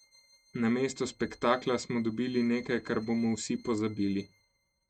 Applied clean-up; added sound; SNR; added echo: neural mask model RNNoise.